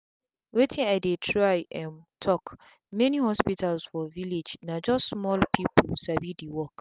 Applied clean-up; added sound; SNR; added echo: none; none; none; none.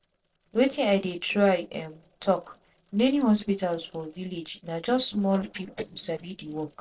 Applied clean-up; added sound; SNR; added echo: neural separator model SepFormer DNS4.